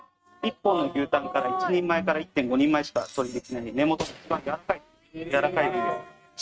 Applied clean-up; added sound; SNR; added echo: neural mask model RNNoise.